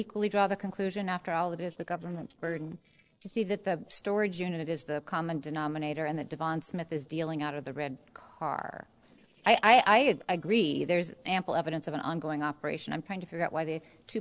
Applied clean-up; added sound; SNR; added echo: neural separator model SepFormer DNS4.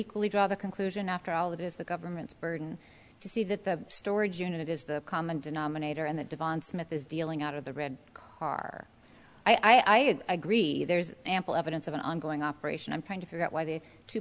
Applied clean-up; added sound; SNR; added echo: none; none; none; none.